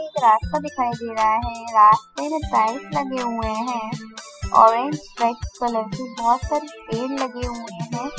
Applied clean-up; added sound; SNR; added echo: classical method spectral subtraction.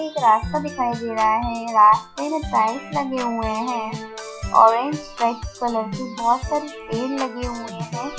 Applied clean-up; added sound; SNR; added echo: classical method log-MMSE.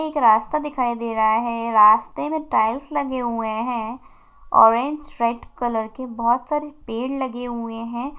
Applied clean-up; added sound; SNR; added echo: none; none; none; none.